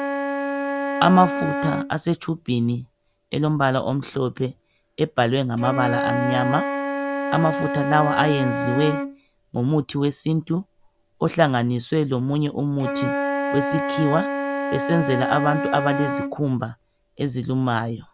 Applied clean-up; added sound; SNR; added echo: none; Wind instrument, woodwind instrument; 5 dB; none.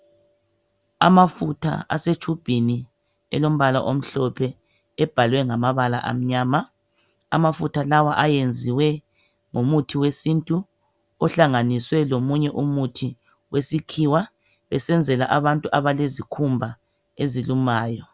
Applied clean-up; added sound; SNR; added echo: none; none; none; none.